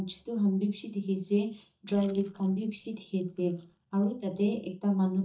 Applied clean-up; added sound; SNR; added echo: neural mask model DeepFilterNet 3.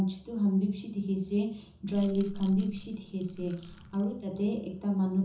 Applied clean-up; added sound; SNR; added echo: none; Rattle / Rattle (instrument); 15 dB; reverberation time 0.6 s.